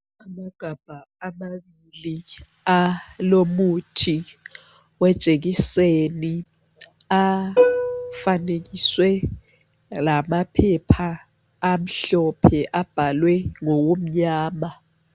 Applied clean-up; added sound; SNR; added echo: none; Plucked string instrument; 0 dB; none.